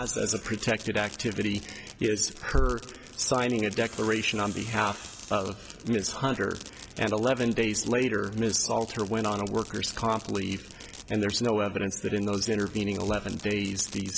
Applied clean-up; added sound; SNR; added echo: none; Sawing + Fireworks; 18 dB; none.